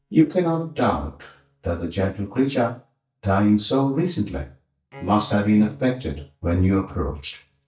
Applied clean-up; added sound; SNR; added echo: neural mask model DeepFilterNet 3.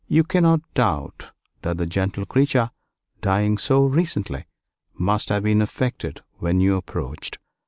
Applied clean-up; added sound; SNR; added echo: none; none; none; none.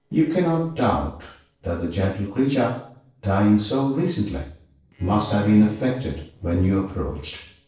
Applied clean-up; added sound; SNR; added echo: neural separator model SepFormer DNS4.